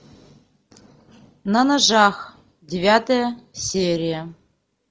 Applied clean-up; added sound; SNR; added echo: none; none; none; none.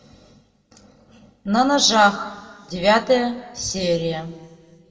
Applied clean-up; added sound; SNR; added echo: none; none; none; reverberation time 0.9 s.